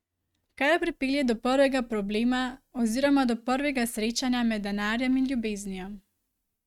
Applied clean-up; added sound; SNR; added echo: neural mask model RNNoise.